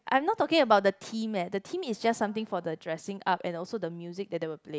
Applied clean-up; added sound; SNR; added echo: none; none; none; none.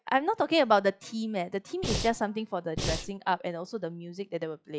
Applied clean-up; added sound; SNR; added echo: classical method log-MMSE.